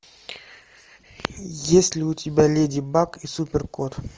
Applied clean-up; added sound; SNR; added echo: none; none; none; none.